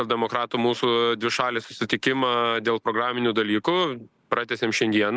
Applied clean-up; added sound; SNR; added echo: none; none; none; none.